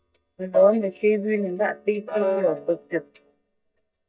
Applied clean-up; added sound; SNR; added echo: neural mask model DeepFilterNet 3.